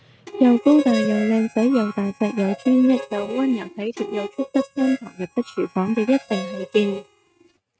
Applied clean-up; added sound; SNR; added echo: neural mask model RNNoise.